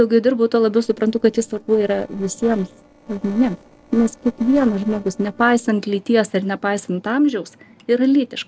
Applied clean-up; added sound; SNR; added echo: neural separator model SepFormer DNS4.